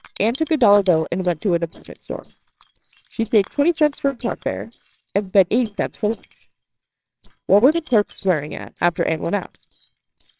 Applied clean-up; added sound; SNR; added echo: neural separator model SepFormer WHAMR!.